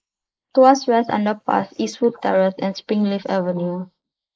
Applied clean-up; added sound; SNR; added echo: neural mask model Resemble Enhance denoiser.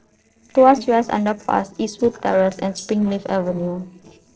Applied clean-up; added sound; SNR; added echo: neural separator model SepFormer DNS4.